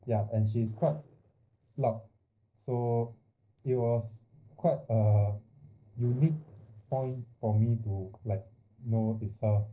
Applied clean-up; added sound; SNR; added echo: neural separator model SepFormer DNS4.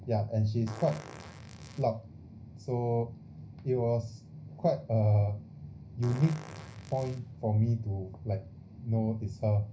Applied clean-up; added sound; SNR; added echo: none; Fart; 18 dB; reverberation time 0.4 s.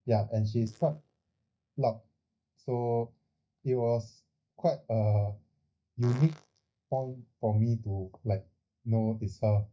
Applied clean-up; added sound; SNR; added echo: neural mask model DeepFilterNet 3.